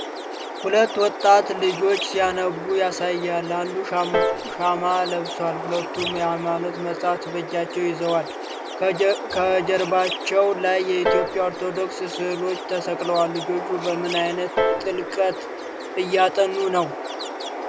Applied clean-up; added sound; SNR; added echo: none; Piano + Chirp, tweet; 6 dB; none.